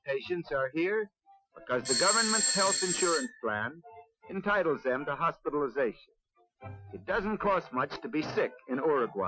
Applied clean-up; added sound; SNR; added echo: classical method Wiener filter.